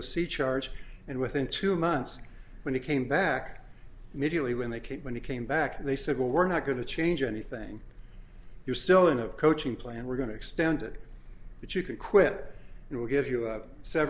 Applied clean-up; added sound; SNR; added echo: none; none; none; none.